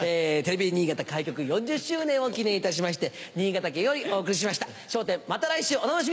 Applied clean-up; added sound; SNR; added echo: none; none; none; none.